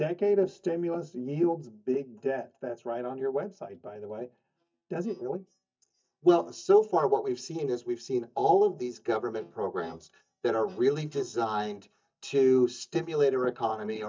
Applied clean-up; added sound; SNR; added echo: neural mask model DeepFilterNet 3.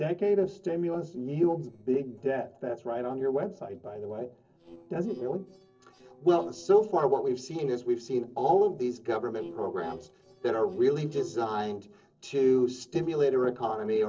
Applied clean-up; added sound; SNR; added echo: neural separator model SepFormer DNS4.